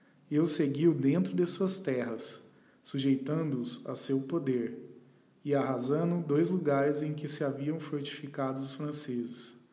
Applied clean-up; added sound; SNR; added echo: none; none; none; none.